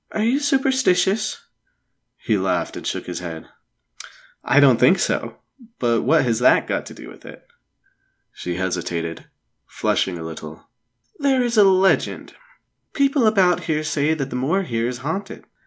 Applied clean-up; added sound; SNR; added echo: none; none; none; none.